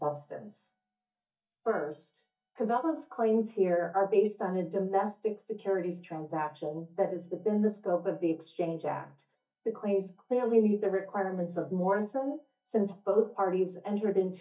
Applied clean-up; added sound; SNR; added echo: neural mask model DeepFilterNet 3.